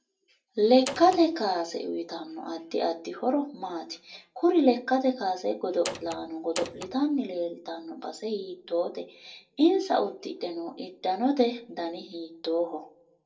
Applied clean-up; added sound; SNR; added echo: none; Door; 9 dB; reverberation time 0.2 s.